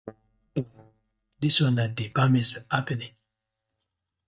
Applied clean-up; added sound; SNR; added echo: neural mask model DeepFilterNet 3.